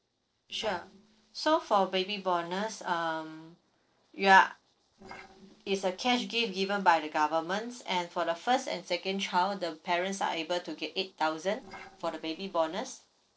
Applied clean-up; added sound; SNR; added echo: neural separator model SepFormer DNS4.